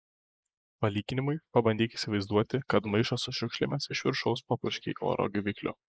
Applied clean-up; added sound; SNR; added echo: neural mask model Resemble Enhance denoiser.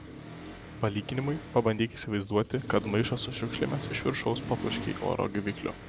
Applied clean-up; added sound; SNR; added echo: none; Accelerating, revving, vroom; 9 dB; none.